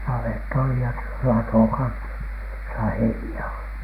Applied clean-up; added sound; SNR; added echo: none; none; none; none.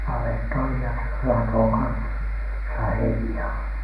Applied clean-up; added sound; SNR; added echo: none; none; none; reverberation time 0.8 s.